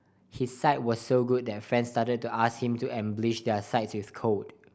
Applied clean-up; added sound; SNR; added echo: none; none; none; none.